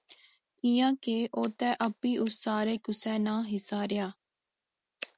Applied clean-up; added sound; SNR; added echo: none; Scissors; 12 dB; none.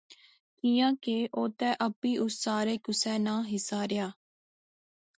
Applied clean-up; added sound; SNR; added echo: none; none; none; none.